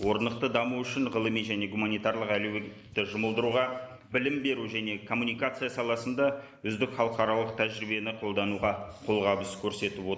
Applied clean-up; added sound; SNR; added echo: none; none; none; none.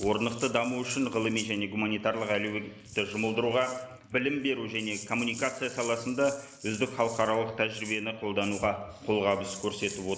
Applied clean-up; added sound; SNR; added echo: none; Rattle (instrument); 17 dB; none.